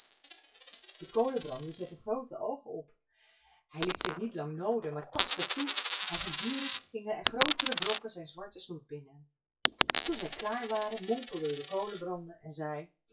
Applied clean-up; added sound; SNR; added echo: classical method WPE with log-MMSE.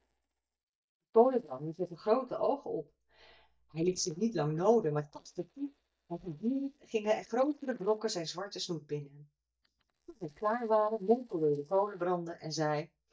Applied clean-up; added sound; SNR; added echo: neural mask model DeepFilterNet 3.